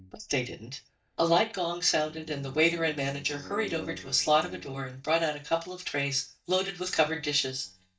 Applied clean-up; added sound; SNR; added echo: neural mask model DeepFilterNet 3.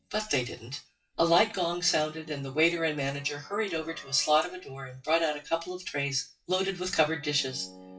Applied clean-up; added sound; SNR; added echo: classical method WPE with log-MMSE.